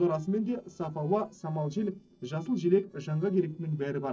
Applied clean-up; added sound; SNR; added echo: neural separator model SepFormer DNS4.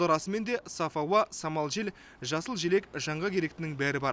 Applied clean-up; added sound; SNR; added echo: none; none; none; none.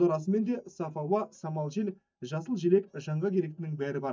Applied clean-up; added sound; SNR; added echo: neural mask model DeepFilterNet 3.